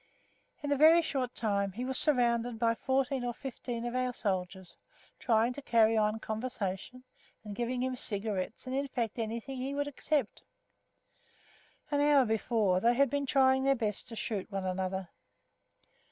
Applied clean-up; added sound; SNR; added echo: none; none; none; none.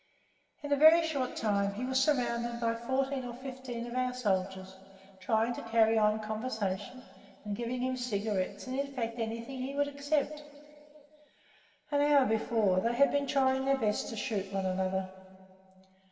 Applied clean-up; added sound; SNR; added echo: none; none; none; reverberation time 2.3 s.